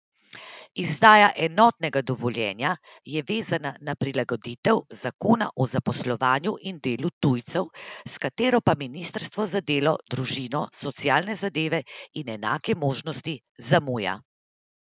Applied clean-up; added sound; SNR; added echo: none; none; none; none.